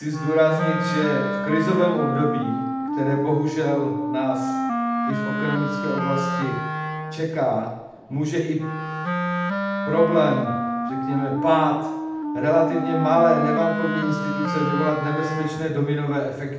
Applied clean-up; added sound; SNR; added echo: none; Wind instrument, woodwind instrument; 3 dB; reverberation time 0.8 s.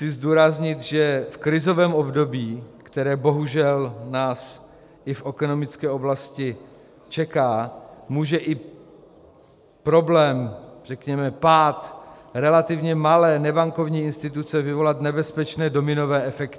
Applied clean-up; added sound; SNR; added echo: none; none; none; none.